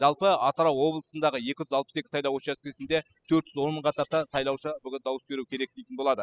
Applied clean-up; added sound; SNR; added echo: classical method spectral subtraction.